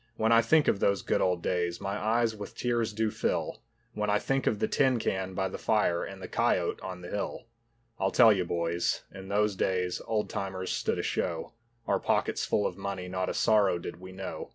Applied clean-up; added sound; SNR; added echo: none; none; none; none.